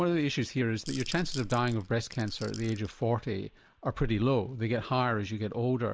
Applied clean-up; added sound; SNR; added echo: none; Rattle / Rattle (instrument); 13 dB; none.